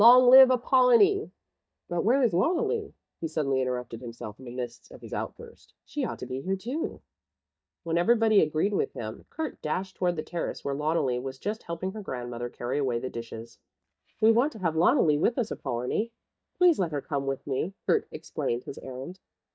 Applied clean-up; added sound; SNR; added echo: neural mask model DeepFilterNet 3.